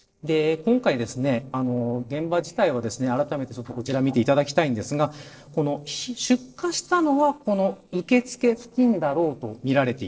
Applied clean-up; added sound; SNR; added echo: neural separator model SepFormer DNS4.